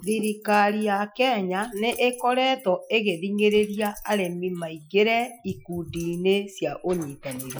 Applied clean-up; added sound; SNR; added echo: classical method Wiener filter.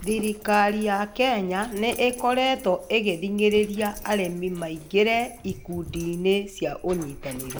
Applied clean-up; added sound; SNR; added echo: none; Dog; 17 dB; none.